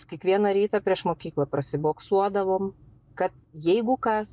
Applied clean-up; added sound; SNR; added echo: none; none; none; none.